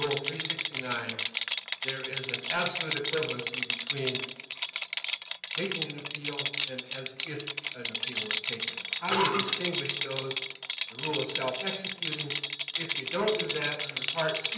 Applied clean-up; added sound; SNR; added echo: none; Rattle; -3 dB; reverberation time 0.9 s.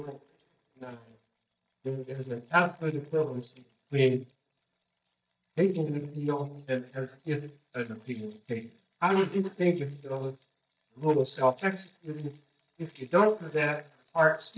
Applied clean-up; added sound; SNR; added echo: neural mask model DeepFilterNet 3.